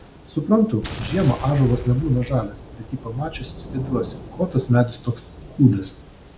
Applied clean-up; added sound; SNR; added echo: none; Thunder / Rain + Explosion; 13 dB; none.